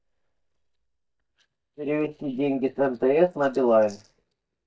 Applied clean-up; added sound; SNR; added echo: neural mask model DeepFilterNet 3.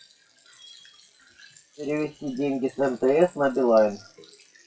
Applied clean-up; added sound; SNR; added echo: classical method WPE with log-MMSE.